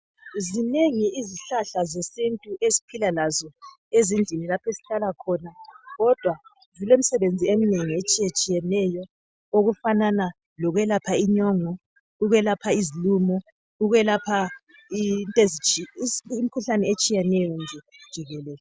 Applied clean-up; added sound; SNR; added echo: none; none; none; none.